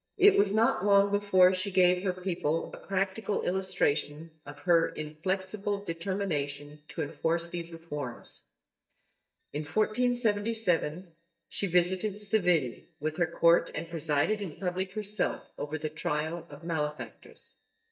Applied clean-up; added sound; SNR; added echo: neural mask model DeepFilterNet 3.